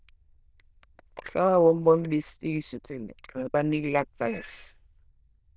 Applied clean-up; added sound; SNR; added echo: neural diffusion model UNIVERSE++.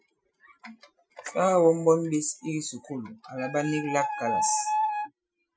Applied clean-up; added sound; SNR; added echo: classical method Wiener filter.